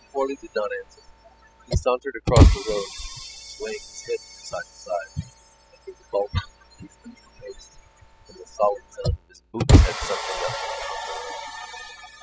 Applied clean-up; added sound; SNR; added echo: classical method spectral subtraction.